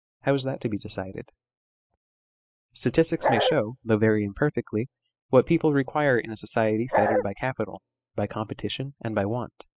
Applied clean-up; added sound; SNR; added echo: classical method spectral subtraction.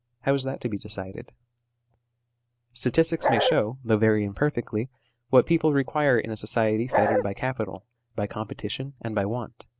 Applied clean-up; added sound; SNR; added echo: none; Bark; -3 dB; none.